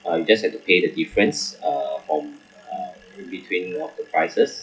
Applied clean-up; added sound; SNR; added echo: classical method WPE with log-MMSE.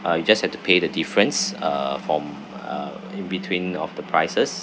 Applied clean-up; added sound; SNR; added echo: none; none; none; none.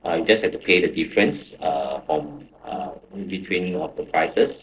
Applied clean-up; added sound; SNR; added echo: neural separator model SepFormer DNS4.